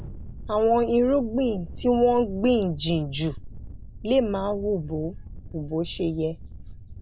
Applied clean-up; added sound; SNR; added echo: none; Thunder; 13 dB; none.